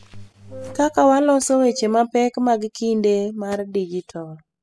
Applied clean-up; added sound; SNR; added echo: classical method spectral subtraction.